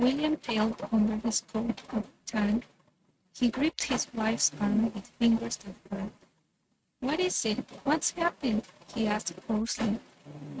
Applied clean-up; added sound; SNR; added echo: neural mask model RNNoise.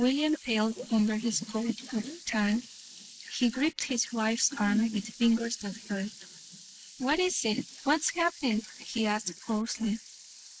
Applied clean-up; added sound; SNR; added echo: neural mask model Resemble Enhance denoiser.